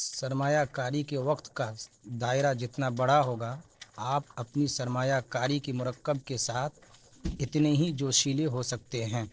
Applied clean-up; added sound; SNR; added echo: neural separator model SepFormer DNS4.